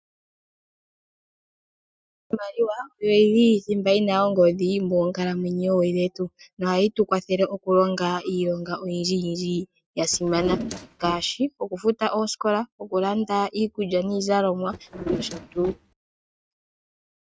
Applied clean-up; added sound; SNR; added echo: neural mask model RNNoise.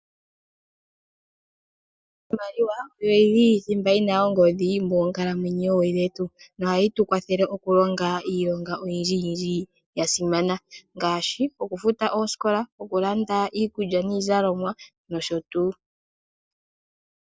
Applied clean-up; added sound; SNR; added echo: none; none; none; none.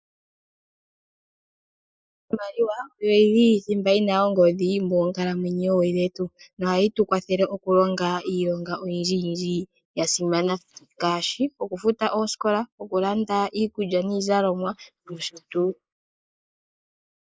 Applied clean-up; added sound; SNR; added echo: neural mask model Resemble Enhance denoiser.